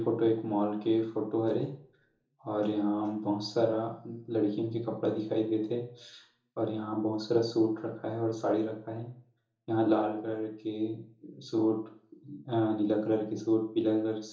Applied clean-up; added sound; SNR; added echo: none; none; none; reverberation time 1.2 s.